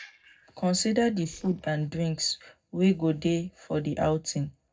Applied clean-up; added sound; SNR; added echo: neural separator model SepFormer DNS4.